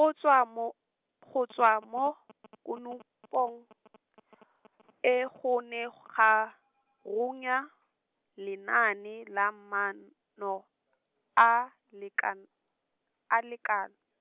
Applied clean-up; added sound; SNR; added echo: none; none; none; none.